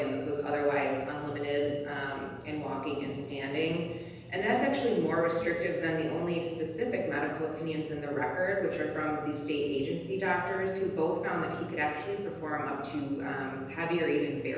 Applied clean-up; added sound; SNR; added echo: none; none; none; reverberation time 1.1 s.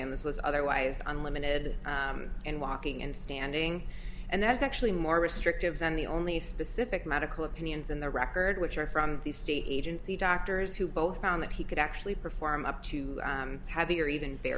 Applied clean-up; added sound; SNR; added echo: none; none; none; none.